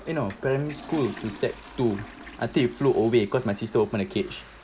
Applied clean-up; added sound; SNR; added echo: none; Toilet flush; 19 dB; none.